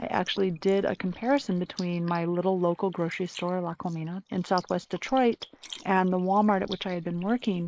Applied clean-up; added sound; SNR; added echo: neural mask model Resemble Enhance denoiser.